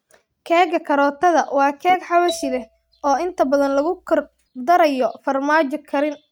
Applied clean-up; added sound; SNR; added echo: neural mask model RNNoise.